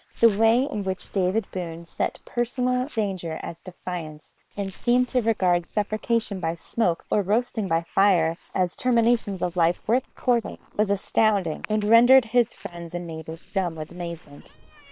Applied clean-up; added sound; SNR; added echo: neural separator model SepFormer WHAM!.